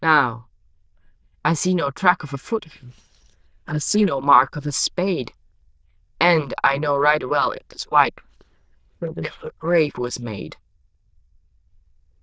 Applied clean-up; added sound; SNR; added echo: neural diffusion model UNIVERSE++.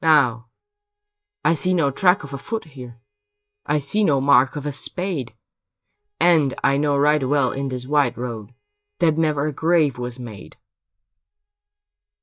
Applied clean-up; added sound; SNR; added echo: neural mask model DeepFilterNet 3.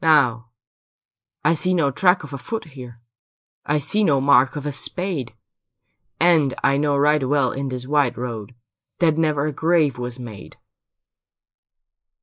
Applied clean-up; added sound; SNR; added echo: neural mask model Resemble Enhance denoiser.